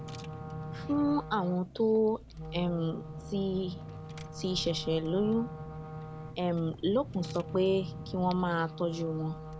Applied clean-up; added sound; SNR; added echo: none; Wind instrument, woodwind instrument + Engine / Car; 10 dB; none.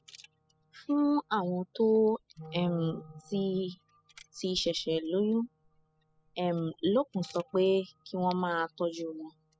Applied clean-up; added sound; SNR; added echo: classical method spectral subtraction.